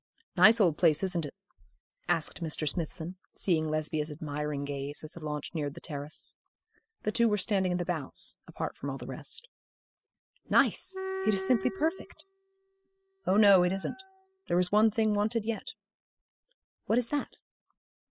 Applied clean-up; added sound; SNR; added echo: classical method spectral subtraction.